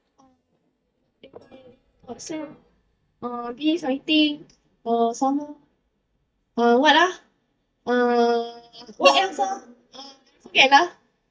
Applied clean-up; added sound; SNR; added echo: neural mask model DeepFilterNet 3.